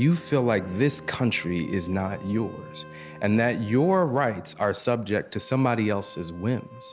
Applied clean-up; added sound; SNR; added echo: none; Wind instrument, woodwind instrument + Bowed string instrument; 19 dB; none.